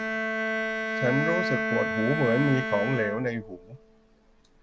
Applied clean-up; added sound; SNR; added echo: none; Bowed string instrument; 1 dB; none.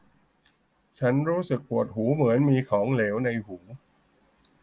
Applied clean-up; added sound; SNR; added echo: none; none; none; none.